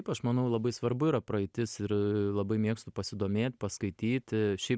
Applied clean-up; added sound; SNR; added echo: none; none; none; none.